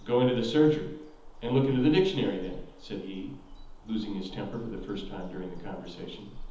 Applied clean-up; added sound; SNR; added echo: none; Bird vocalization, bird call, bird song; 14 dB; reverberation time 1.3 s.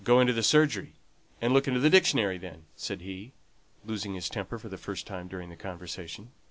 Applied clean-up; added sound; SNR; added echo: none; none; none; none.